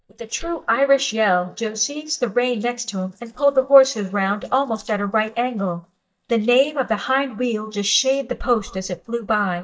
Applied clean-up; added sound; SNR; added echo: neural mask model DeepFilterNet 3.